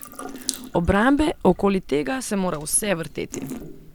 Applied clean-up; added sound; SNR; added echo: none; Drip / Sink (filling or washing) / Water tap, faucet; 13 dB; none.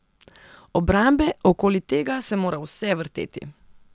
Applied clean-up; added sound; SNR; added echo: none; none; none; none.